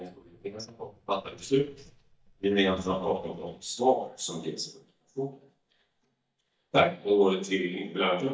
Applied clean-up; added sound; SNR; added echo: neural mask model DeepFilterNet 3.